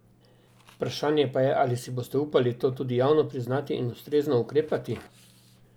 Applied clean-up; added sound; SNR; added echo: none; none; none; none.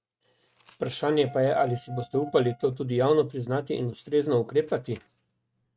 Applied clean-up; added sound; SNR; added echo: neural mask model RNNoise.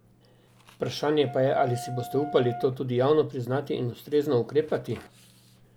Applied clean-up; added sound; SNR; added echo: none; Wind instrument, woodwind instrument; 13 dB; none.